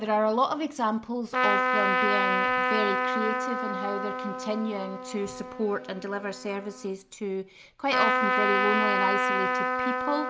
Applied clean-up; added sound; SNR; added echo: none; Trumpet; -2 dB; none.